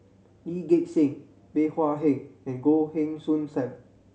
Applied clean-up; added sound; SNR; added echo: none; none; none; none.